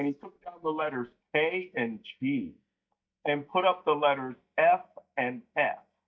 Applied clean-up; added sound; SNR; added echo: neural mask model DeepFilterNet 3.